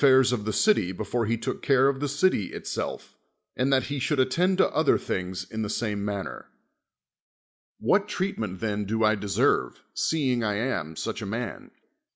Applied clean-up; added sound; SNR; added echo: none; none; none; none.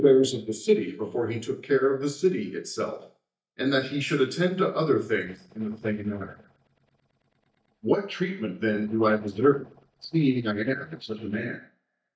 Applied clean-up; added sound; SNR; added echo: neural mask model DeepFilterNet 3.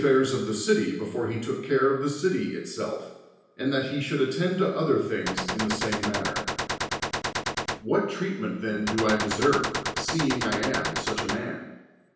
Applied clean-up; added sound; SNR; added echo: none; Gunshot, gunfire; 3 dB; reverberation time 0.9 s.